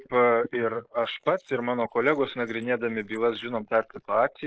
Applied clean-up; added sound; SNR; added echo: neural mask model Resemble Enhance denoiser.